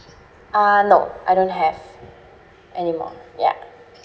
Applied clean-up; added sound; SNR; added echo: none; none; none; none.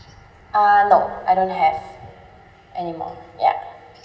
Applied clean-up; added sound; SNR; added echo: none; none; none; reverberation time 2.4 s.